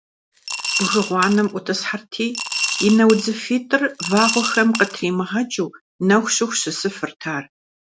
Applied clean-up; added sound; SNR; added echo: none; Coin (dropping) / Glass; 6 dB; none.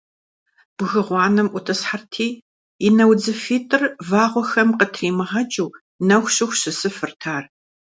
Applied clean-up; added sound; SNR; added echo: none; none; none; none.